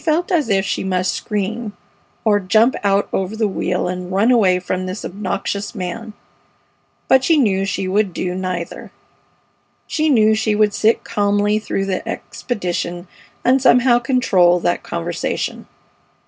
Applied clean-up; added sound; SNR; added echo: none; none; none; none.